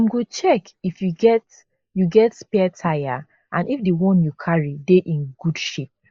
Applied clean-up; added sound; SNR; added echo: neural mask model Resemble Enhance denoiser.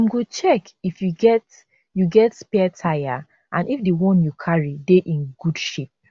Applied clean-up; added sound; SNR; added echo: none; none; none; none.